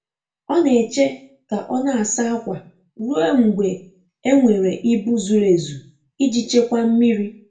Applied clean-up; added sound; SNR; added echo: none; none; none; reverberation time 0.3 s.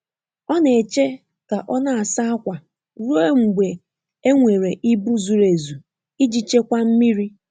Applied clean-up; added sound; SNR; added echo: none; none; none; none.